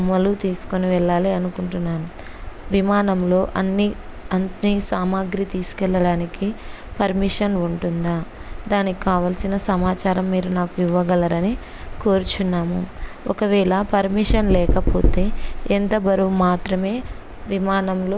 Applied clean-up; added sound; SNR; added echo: none; Knock; -1 dB; none.